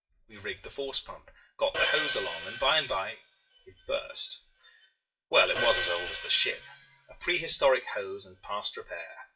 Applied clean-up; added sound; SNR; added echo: classical method WPE with log-MMSE.